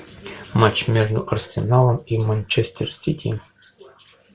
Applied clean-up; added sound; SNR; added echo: none; none; none; none.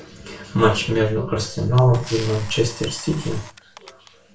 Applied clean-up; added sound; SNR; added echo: none; Camera; 17 dB; reverberation time 0.3 s.